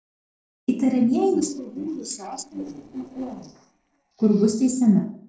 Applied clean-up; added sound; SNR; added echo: neural separator model SepFormer DNS4.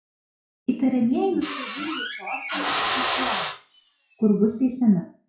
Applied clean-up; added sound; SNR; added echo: classical method WPE with log-MMSE.